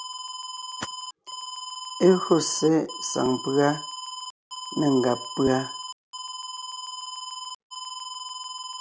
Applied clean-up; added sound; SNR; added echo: none; Alarm; 9 dB; none.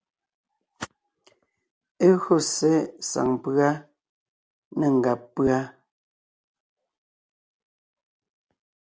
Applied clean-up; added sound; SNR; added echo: none; none; none; none.